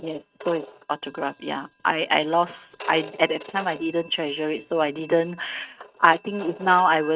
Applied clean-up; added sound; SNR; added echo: neural mask model RNNoise.